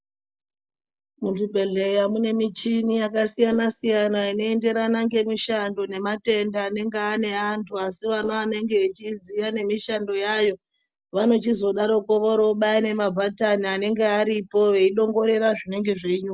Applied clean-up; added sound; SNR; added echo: neural mask model Resemble Enhance denoiser.